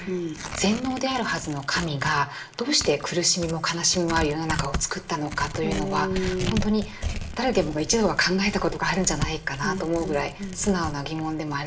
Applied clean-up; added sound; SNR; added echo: none; Tearing; 9 dB; reverberation time 0.4 s.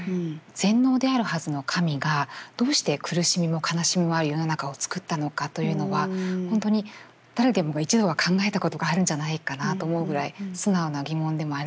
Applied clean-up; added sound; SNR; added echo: none; none; none; none.